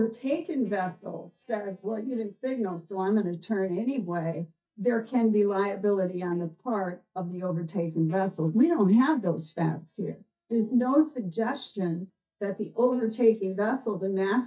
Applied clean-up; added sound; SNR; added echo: neural mask model DeepFilterNet 3.